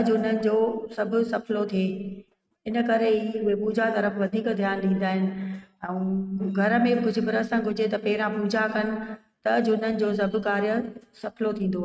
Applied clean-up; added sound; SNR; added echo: neural mask model RNNoise.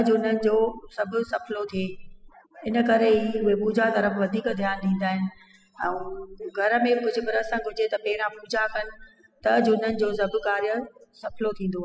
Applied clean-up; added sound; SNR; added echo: classical method spectral subtraction.